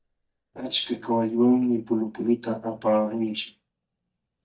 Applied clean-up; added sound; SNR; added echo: neural mask model DeepFilterNet 3.